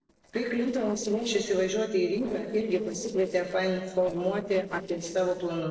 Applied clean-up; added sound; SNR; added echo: neural separator model SepFormer DNS4.